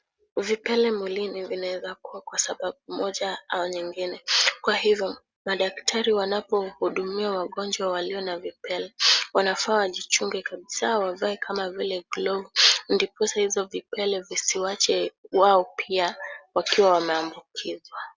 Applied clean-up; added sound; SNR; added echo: none; none; none; none.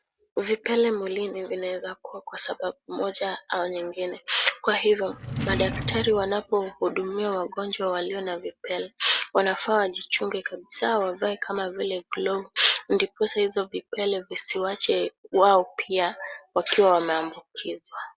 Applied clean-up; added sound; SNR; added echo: none; Drawer open or close; 7 dB; none.